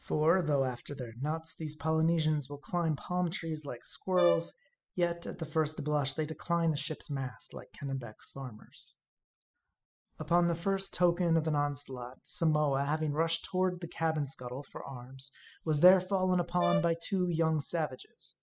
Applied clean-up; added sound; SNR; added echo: classical method spectral subtraction.